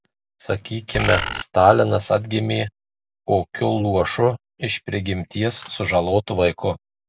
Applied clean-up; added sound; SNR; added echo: none; Bird; 4 dB; none.